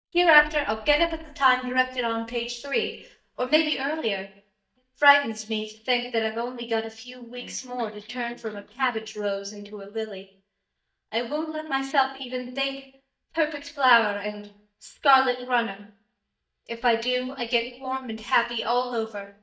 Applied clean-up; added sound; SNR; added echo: neural mask model DeepFilterNet 3.